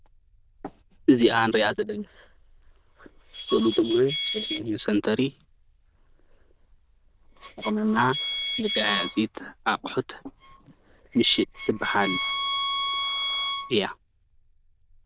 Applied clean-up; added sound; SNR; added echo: neural diffusion model UNIVERSE++.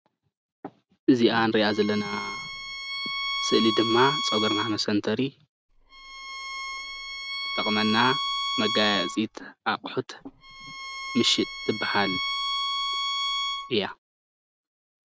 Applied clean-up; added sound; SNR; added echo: none; Bowed string instrument; 3 dB; none.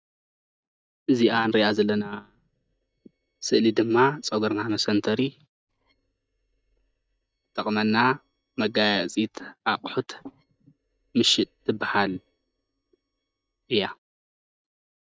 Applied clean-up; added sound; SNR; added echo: neural mask model DeepFilterNet 3.